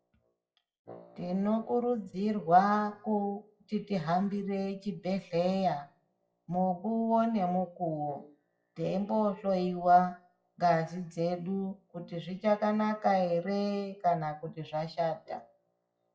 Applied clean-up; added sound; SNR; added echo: classical method WPE with log-MMSE.